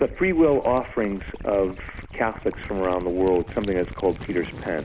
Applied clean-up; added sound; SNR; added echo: none; Gurgling / Liquid; 13 dB; none.